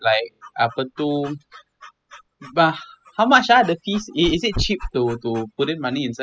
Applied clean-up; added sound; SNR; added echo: classical method spectral subtraction.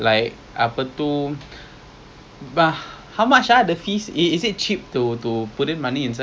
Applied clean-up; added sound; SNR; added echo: none; none; none; none.